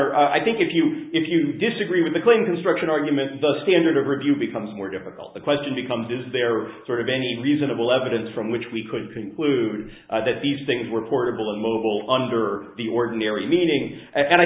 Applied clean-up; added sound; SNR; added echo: neural mask model Resemble Enhance denoiser.